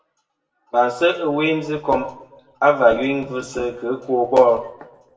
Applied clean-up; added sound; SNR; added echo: none; none; none; reverberation time 0.6 s.